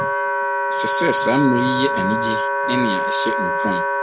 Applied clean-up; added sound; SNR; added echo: none; Wind instrument, woodwind instrument; -1 dB; none.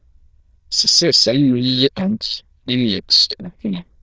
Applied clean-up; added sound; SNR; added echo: neural diffusion model UNIVERSE++.